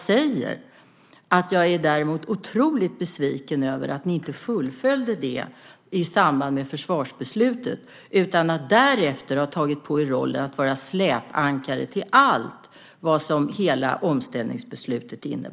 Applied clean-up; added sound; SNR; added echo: none; none; none; none.